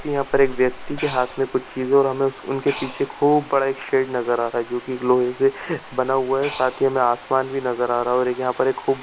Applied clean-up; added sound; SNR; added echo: none; Breathing + Bathtub (filling or washing); 14 dB; none.